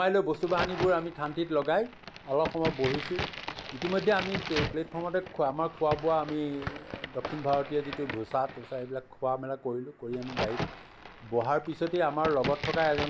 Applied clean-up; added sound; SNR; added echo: none; Crack; 8 dB; none.